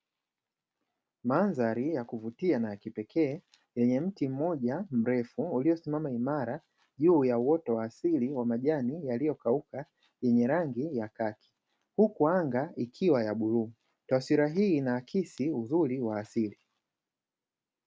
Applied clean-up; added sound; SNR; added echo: none; none; none; none.